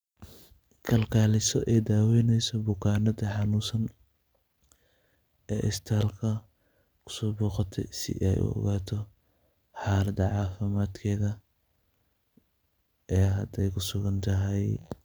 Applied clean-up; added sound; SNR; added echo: none; none; none; none.